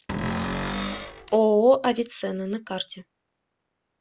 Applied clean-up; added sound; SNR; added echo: none; Cupboard open or close; 5 dB; none.